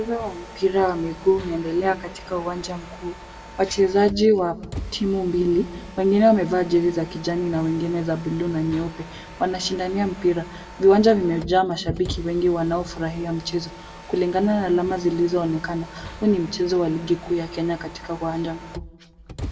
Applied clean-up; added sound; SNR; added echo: none; Mechanisms; 16 dB; reverberation time 1.0 s.